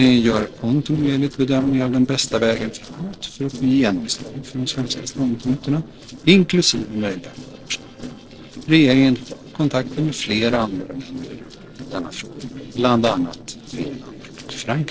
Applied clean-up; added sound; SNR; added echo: neural separator model SepFormer DNS4.